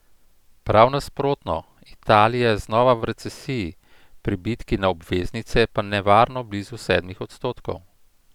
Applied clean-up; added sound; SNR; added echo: none; none; none; none.